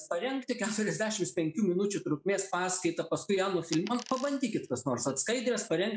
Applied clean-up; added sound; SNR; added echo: classical method log-MMSE.